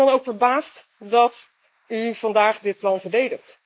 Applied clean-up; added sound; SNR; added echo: neural mask model Resemble Enhance denoiser.